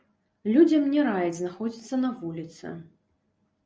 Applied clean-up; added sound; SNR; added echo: none; none; none; none.